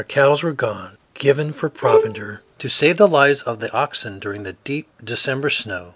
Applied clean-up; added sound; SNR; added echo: none; Bowed string instrument; 1 dB; none.